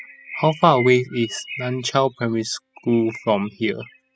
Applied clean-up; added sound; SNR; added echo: classical method spectral subtraction.